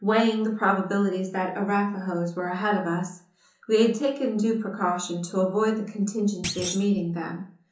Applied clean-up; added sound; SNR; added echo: none; Thump, thud; 10 dB; reverberation time 0.8 s.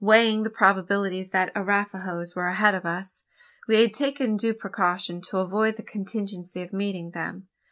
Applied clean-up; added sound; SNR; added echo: none; none; none; none.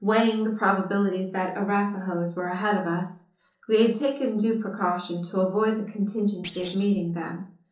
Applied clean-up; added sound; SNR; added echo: neural separator model SepFormer DNS4.